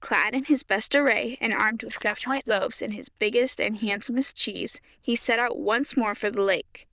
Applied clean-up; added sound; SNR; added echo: neural diffusion model UNIVERSE++.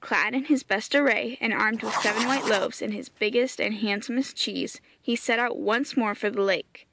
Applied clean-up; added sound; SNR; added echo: none; Writing; 6 dB; none.